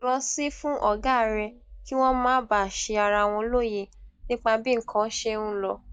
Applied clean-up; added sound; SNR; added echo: neural mask model DeepFilterNet 3.